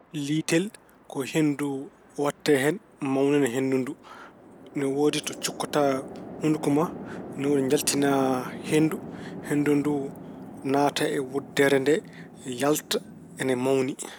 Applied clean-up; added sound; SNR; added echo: none; Chatter / Traffic noise, roadway noise / Train; 15 dB; none.